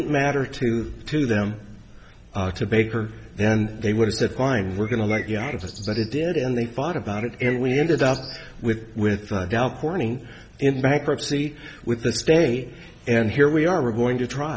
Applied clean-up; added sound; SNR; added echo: none; Bird; 13 dB; none.